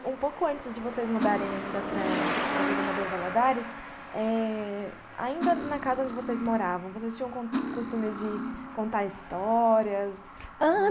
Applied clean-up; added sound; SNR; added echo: none; Cutlery, silverware + Truck; 5 dB; none.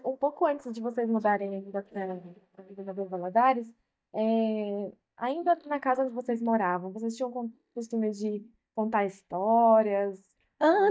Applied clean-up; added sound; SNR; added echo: neural mask model DeepFilterNet 3.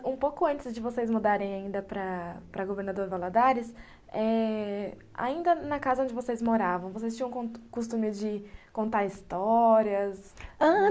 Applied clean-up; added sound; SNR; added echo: none; none; none; none.